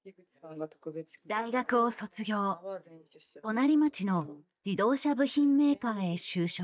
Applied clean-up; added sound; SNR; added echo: neural mask model DeepFilterNet 3.